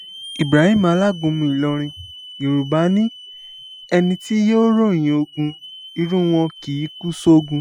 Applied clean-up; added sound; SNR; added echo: classical method spectral subtraction.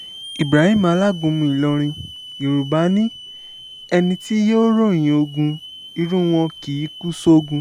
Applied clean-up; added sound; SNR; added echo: none; Hiss / Alarm; 19 dB; none.